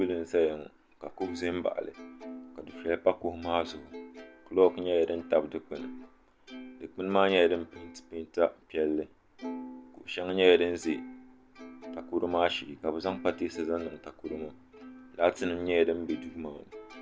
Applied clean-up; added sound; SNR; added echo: none; Plucked string instrument; 16 dB; none.